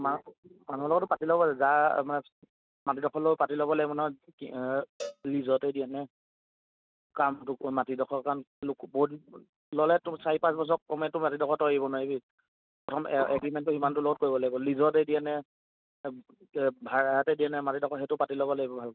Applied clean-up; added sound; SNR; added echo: neural mask model RNNoise.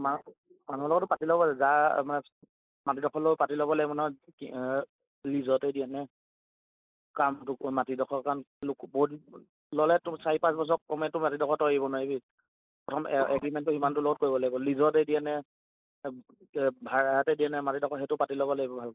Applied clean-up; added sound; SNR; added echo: neural mask model Resemble Enhance denoiser.